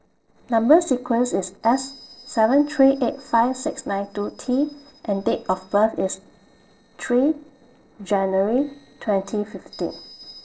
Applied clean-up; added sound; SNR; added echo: neural separator model SepFormer DNS4.